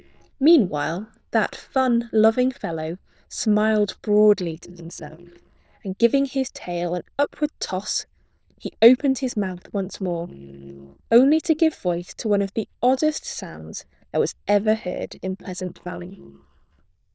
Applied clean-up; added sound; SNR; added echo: neural diffusion model UNIVERSE++.